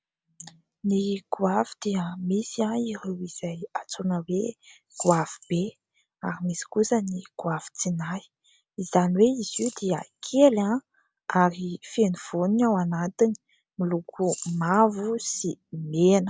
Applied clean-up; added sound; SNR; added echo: none; Rattle / Keys jangling; 17 dB; none.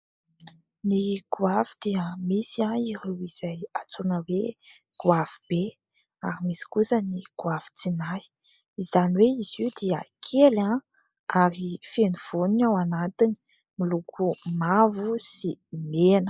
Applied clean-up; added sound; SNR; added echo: neural mask model Resemble Enhance denoiser.